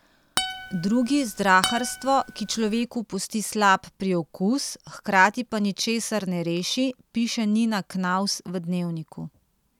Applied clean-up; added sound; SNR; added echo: none; Acoustic guitar; 8 dB; none.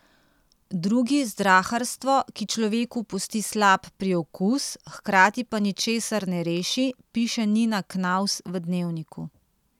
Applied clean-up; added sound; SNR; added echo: none; none; none; none.